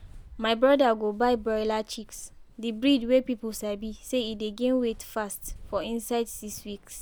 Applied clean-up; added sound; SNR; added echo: none; Walk, footsteps; 19 dB; none.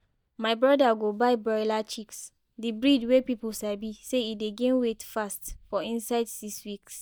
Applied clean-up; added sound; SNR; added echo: neural mask model DeepFilterNet 3.